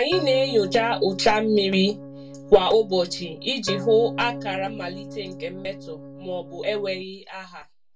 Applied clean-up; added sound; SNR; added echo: none; Organ; 12 dB; reverberation time 0.1 s.